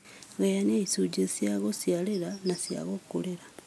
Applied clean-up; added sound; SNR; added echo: none; none; none; none.